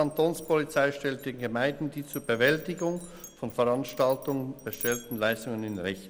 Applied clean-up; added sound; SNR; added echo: none; Glass; 17 dB; none.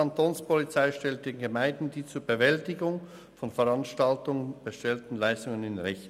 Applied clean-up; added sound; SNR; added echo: none; none; none; none.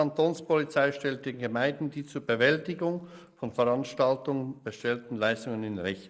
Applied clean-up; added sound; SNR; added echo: neural mask model Resemble Enhance denoiser.